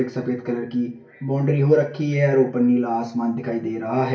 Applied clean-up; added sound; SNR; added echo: none; none; none; reverberation time 0.3 s.